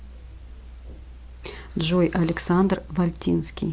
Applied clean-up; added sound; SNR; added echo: none; none; none; none.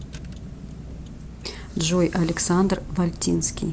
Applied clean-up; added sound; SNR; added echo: none; Car; 13 dB; none.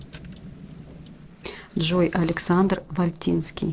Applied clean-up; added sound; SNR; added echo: neural separator model SepFormer DNS4.